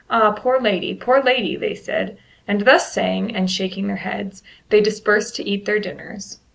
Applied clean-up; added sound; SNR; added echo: none; none; none; none.